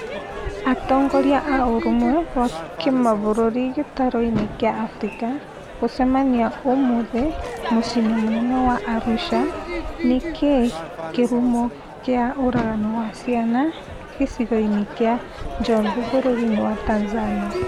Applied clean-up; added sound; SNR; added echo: none; Crowd / Fireworks; 9 dB; none.